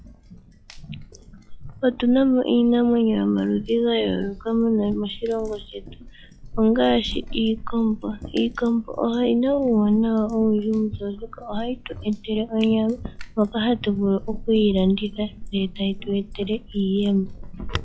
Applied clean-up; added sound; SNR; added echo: classical method log-MMSE.